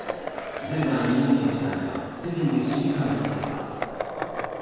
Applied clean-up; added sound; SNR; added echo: none; Skateboard; 8 dB; reverberation time 2.2 s.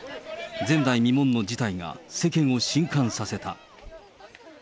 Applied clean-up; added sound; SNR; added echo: none; none; none; none.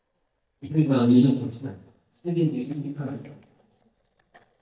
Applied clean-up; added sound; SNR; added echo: neural mask model DeepFilterNet 3.